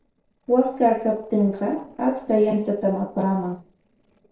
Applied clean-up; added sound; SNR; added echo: neural separator model SepFormer DNS4.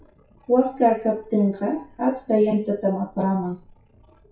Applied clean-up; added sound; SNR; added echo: classical method WPE with log-MMSE.